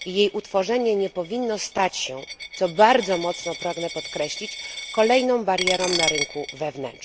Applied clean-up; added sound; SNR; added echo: none; Coin (dropping); 9 dB; none.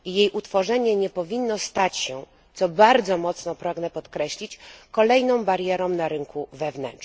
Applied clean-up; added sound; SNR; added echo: none; none; none; none.